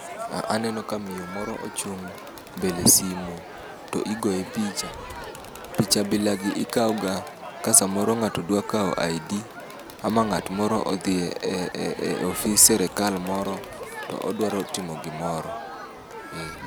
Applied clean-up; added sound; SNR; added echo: none; Crowd; 11 dB; none.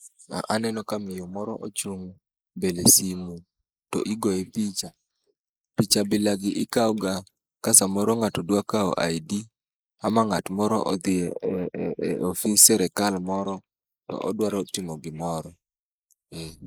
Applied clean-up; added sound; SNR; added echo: neural mask model Resemble Enhance denoiser.